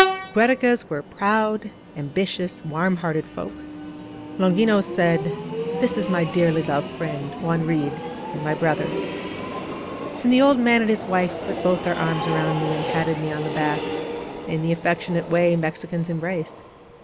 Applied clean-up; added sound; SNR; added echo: none; Train; 6 dB; none.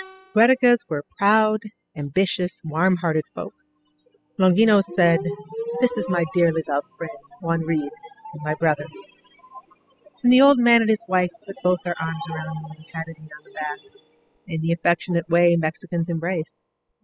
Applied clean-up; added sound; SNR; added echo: classical method spectral subtraction.